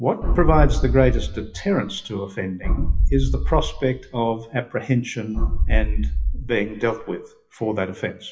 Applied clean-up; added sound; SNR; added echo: classical method WPE with log-MMSE.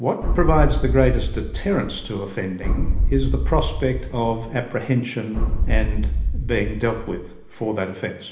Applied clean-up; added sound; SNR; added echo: none; Boom; -2 dB; reverberation time 1.0 s.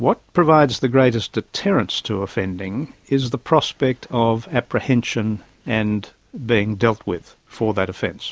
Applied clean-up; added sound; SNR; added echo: none; none; none; none.